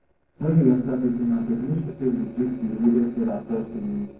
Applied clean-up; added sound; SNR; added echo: neural separator model SepFormer DNS4.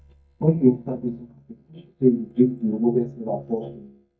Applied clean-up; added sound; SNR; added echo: neural mask model DeepFilterNet 3.